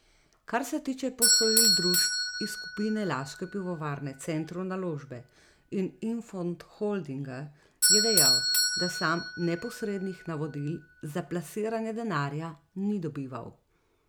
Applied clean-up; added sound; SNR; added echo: none; Bell / Doorbell; -2 dB; none.